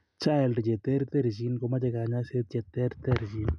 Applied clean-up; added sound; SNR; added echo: none; none; none; none.